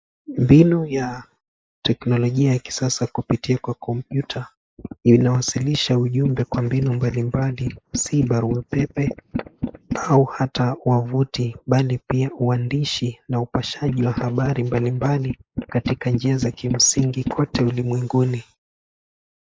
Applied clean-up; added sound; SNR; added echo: neural mask model Resemble Enhance denoiser.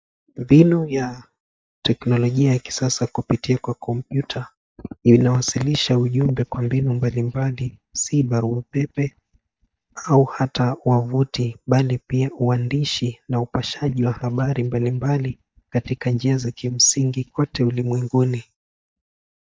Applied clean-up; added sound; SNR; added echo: neural mask model DeepFilterNet 3.